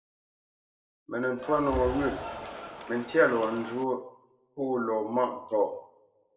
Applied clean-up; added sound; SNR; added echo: none; Cheering; 8 dB; reverberation time 0.6 s.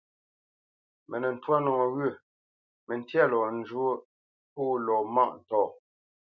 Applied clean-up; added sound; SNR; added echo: none; none; none; none.